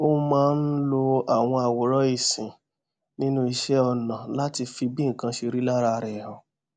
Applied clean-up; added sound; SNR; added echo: none; none; none; none.